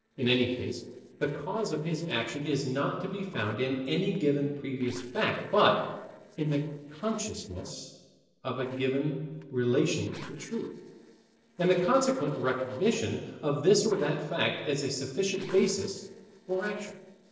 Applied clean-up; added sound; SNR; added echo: neural separator model SepFormer DNS4.